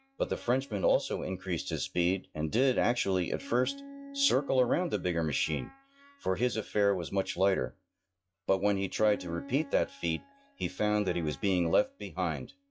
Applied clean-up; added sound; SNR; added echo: classical method log-MMSE.